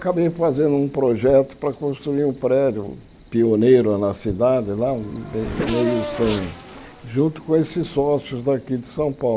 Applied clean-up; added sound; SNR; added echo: none; Cricket + Race car, auto racing / Accelerating, revving, vroom; 15 dB; none.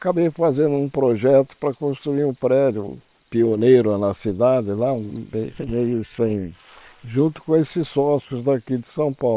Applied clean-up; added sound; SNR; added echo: neural separator model SepFormer WHAM!.